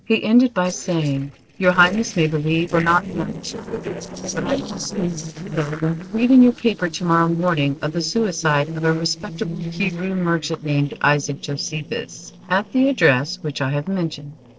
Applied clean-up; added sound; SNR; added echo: neural separator model SepFormer DNS4.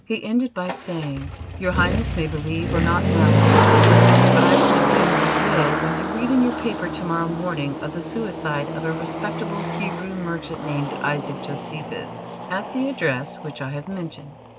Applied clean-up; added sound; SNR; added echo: none; Motor vehicle (road); -5 dB; none.